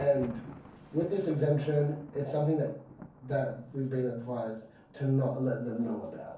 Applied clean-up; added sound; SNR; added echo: none; Thunder; 19 dB; reverberation time 0.6 s.